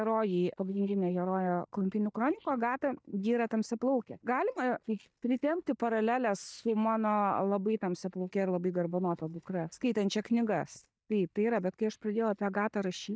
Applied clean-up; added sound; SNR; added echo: neural mask model DeepFilterNet 3.